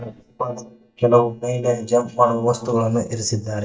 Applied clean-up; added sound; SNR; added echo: neural mask model DeepFilterNet 3.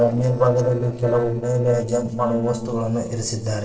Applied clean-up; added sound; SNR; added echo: neural separator model SepFormer DNS4.